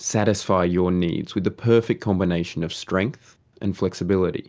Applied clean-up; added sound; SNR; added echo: none; none; none; none.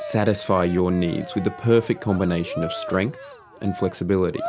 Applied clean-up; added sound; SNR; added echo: none; Cheering; 13 dB; none.